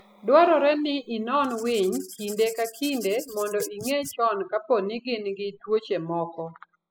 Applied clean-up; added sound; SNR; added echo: classical method spectral subtraction.